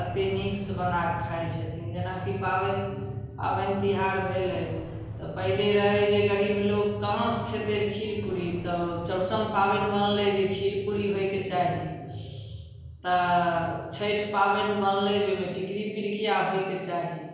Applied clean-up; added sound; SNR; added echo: none; Explosion; 20 dB; reverberation time 1.0 s.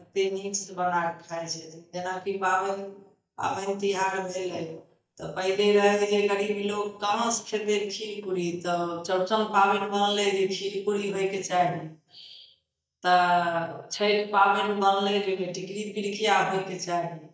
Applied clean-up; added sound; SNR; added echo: neural mask model DeepFilterNet 3.